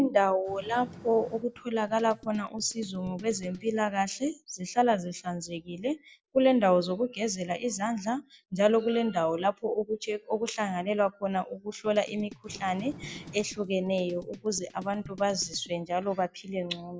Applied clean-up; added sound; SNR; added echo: none; Drum kit + Fire; 19 dB; none.